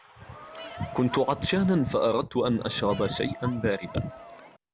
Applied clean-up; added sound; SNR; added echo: none; Crowd; 15 dB; none.